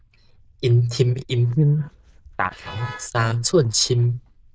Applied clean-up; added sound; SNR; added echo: neural diffusion model UNIVERSE++.